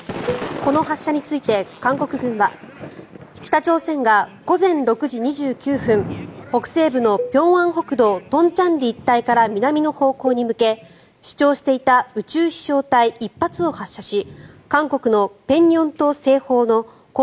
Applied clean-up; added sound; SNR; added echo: none; Thunder / Rain + Cowbell; 16 dB; none.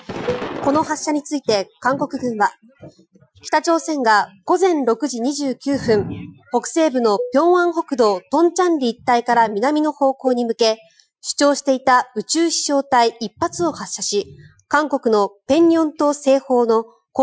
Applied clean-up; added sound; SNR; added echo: classical method Wiener filter.